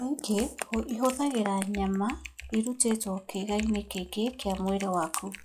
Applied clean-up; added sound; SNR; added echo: classical method log-MMSE.